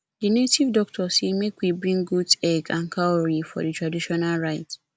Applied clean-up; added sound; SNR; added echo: none; none; none; none.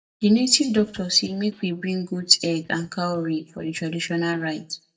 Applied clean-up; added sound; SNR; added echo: neural mask model DeepFilterNet 3.